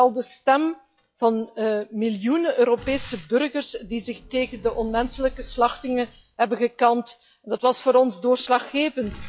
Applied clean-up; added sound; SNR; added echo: classical method log-MMSE.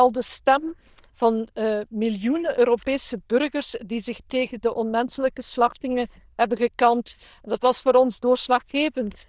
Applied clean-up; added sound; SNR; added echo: neural diffusion model UNIVERSE++.